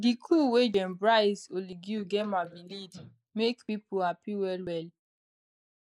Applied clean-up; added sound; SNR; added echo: neural mask model Resemble Enhance denoiser.